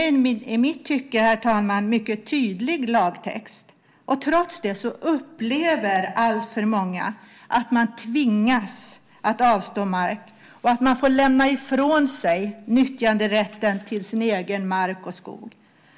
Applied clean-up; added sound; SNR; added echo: none; none; none; none.